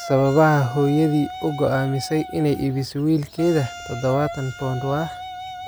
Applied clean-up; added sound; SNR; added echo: none; Wind instrument, woodwind instrument; 13 dB; none.